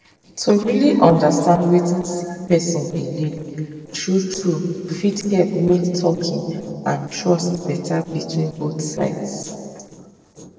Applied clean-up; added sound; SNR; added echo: neural separator model SepFormer DNS4.